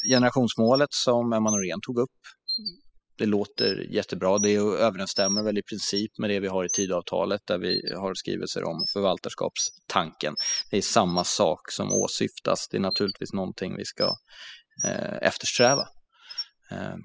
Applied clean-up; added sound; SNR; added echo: classical method spectral subtraction.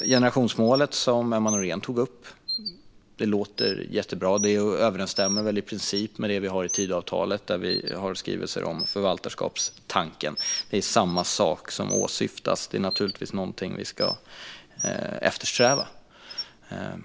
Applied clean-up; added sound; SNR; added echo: none; Bird; 9 dB; none.